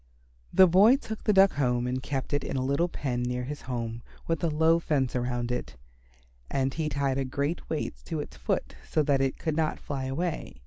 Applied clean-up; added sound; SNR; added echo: none; none; none; none.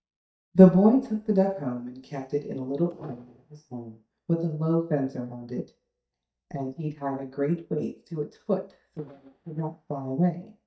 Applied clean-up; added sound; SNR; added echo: neural mask model DeepFilterNet 3.